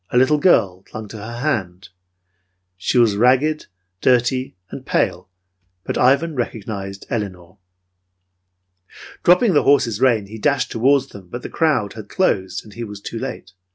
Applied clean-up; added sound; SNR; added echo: none; none; none; none.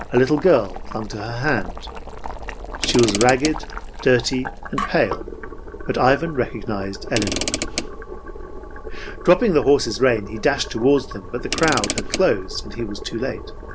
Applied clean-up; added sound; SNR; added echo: none; Mechanisms / Car + Boiling; 7 dB; none.